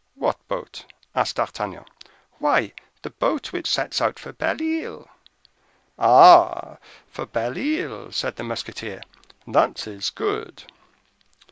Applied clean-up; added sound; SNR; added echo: none; none; none; none.